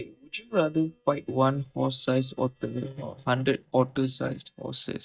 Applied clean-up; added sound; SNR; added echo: neural mask model DeepFilterNet 3.